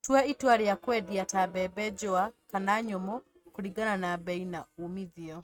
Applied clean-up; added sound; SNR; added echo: neural mask model RNNoise.